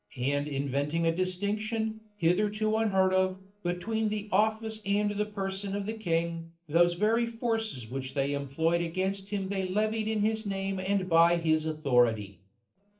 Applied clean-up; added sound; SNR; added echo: neural separator model SepFormer DNS4.